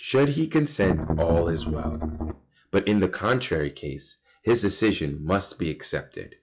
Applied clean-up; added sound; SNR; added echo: classical method log-MMSE.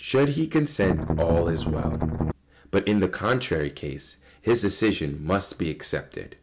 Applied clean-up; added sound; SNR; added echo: none; Strum; 0 dB; none.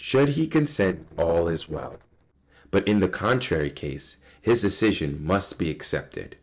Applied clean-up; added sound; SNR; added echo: neural separator model SepFormer DNS4.